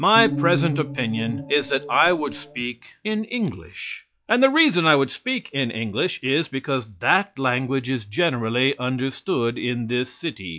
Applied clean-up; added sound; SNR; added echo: classical method log-MMSE.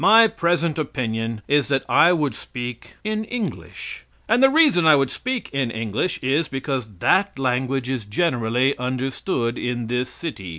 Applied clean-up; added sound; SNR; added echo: none; none; none; none.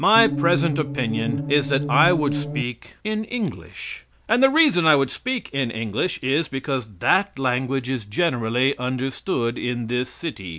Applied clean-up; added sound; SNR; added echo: none; Musical instrument; 3 dB; none.